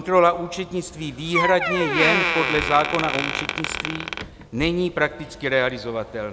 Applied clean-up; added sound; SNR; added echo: none; Door; 4 dB; none.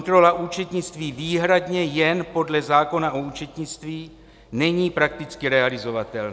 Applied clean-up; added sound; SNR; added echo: none; none; none; none.